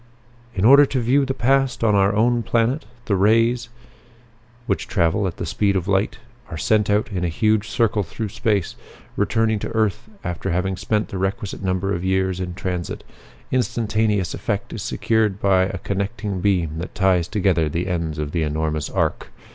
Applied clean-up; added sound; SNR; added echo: none; none; none; none.